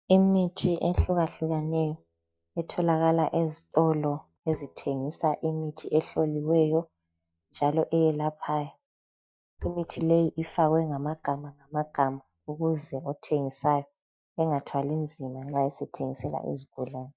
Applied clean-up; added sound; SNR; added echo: neural mask model DeepFilterNet 3.